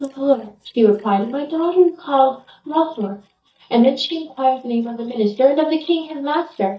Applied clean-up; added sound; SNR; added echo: neural mask model DeepFilterNet 3.